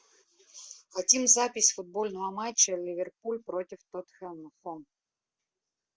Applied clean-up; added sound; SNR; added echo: none; none; none; none.